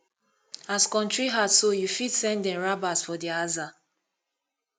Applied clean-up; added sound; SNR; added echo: none; none; none; none.